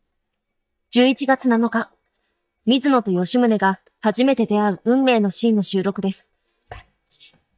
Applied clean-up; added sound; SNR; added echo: neural mask model DeepFilterNet 3.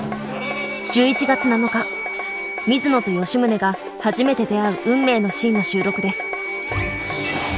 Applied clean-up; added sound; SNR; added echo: none; Wind instrument, woodwind instrument + Drum; 9 dB; none.